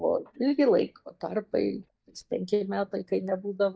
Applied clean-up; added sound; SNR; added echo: neural mask model DeepFilterNet 3.